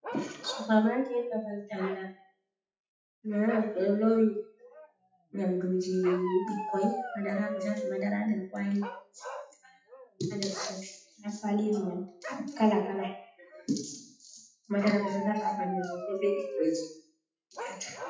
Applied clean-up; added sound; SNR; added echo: classical method WPE with log-MMSE.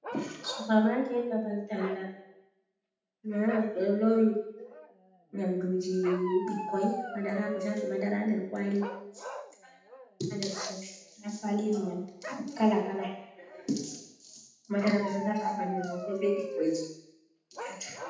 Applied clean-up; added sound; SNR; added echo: none; Bark; 11 dB; reverberation time 0.8 s.